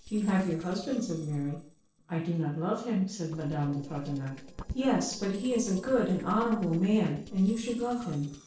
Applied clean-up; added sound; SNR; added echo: neural separator model SepFormer DNS4.